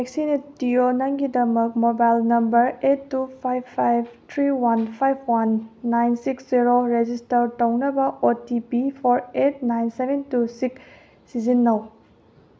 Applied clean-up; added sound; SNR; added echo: none; none; none; none.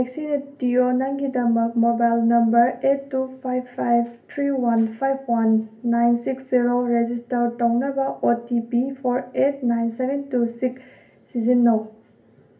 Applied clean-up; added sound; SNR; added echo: none; none; none; reverberation time 0.3 s.